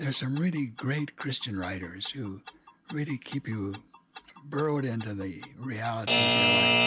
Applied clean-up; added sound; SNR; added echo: none; Alarm / Clock; -2 dB; none.